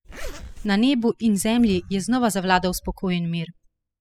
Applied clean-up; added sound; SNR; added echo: classical method spectral subtraction.